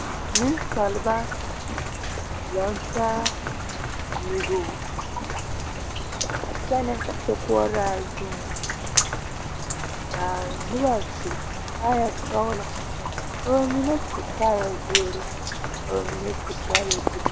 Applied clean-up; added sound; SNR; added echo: none; Rain; 1 dB; none.